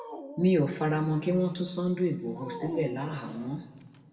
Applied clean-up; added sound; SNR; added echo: none; Dog; 15 dB; reverberation time 1.4 s.